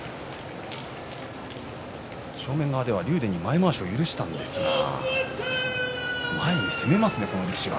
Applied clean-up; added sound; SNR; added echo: none; none; none; none.